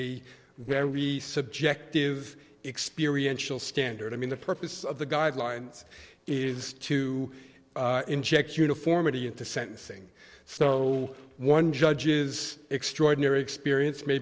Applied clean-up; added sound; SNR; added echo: neural separator model SepFormer DNS4.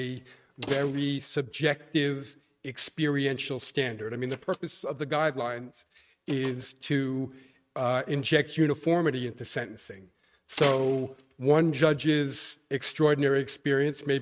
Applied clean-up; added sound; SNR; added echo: neural mask model RNNoise.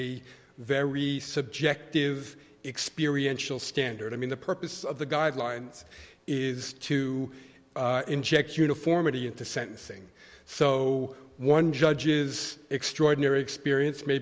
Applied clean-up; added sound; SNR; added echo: none; none; none; none.